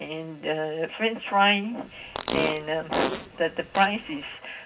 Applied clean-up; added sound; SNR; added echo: none; Fart; 6 dB; reverberation time 0.4 s.